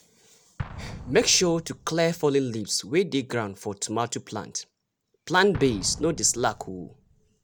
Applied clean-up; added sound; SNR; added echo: none; Explosion; 17 dB; none.